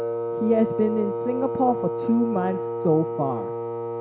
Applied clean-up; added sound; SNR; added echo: none; Wind instrument, woodwind instrument; 3 dB; none.